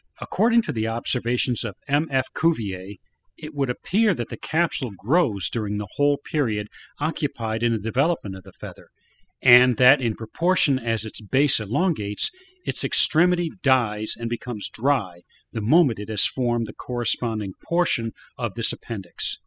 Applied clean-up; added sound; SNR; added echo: classical method spectral subtraction.